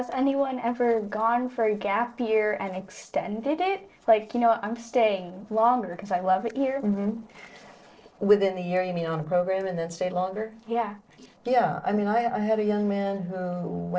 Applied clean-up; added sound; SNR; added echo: neural separator model SepFormer DNS4.